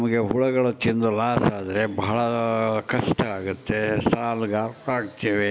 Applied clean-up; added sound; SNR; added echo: none; none; none; none.